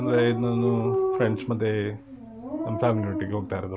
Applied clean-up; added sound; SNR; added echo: none; Dog; 4 dB; none.